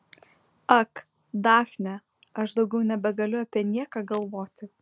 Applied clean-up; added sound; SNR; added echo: none; none; none; none.